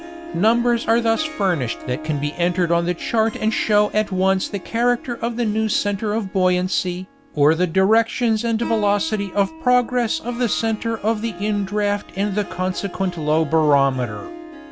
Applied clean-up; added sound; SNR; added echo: none; Harp + Piano; 16 dB; none.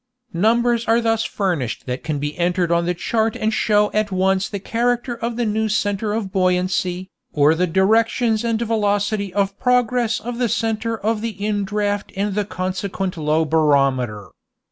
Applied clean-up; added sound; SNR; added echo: none; none; none; none.